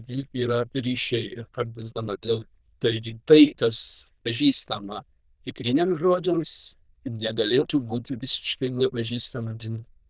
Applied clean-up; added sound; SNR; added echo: neural diffusion model UNIVERSE++.